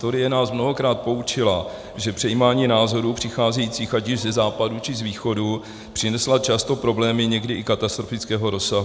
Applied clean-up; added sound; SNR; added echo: none; none; none; none.